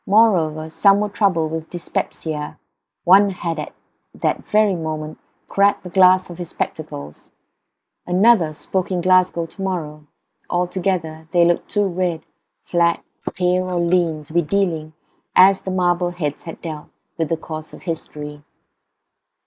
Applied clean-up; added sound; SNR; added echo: neural mask model Resemble Enhance denoiser.